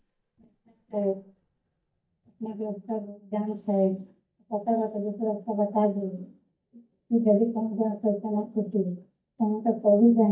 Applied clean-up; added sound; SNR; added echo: neural mask model DeepFilterNet 3.